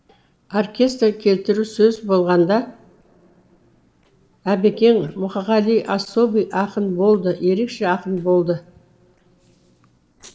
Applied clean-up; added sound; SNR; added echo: neural separator model SepFormer DNS4.